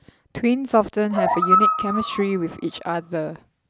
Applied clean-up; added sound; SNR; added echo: none; Animal; -1 dB; none.